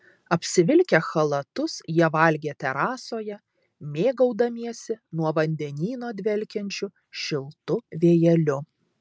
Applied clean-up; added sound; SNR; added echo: none; none; none; none.